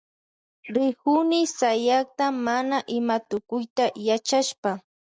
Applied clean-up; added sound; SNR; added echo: none; none; none; none.